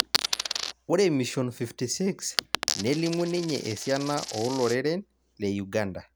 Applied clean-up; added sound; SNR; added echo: none; Coin (dropping); 6 dB; none.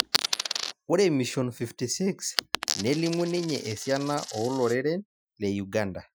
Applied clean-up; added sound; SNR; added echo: classical method Wiener filter.